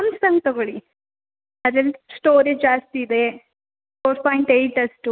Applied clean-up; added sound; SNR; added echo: none; none; none; none.